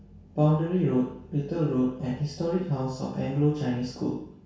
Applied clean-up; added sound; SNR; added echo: none; none; none; reverberation time 0.6 s.